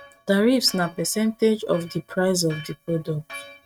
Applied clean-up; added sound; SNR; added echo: neural mask model RNNoise.